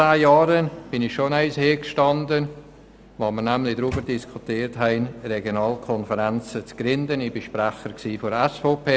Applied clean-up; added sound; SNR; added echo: none; Microwave oven; 13 dB; none.